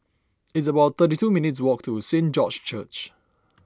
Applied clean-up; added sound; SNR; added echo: none; none; none; none.